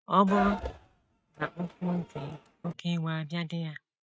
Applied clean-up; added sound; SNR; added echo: neural mask model RNNoise.